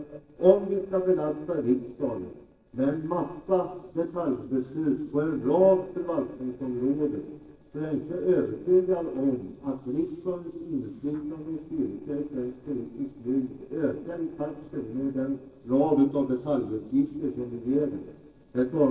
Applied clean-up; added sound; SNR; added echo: neural separator model SepFormer DNS4.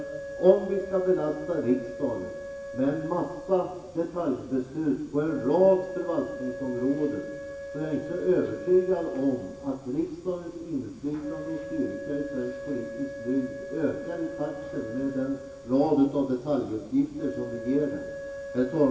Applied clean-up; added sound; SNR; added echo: none; Wind instrument, woodwind instrument; 11 dB; reverberation time 1.0 s.